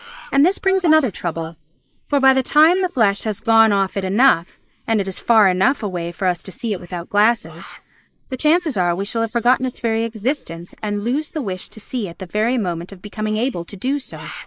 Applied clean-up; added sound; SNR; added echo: neural mask model Resemble Enhance denoiser.